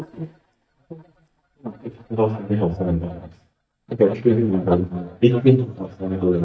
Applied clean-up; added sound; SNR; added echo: neural mask model DeepFilterNet 3.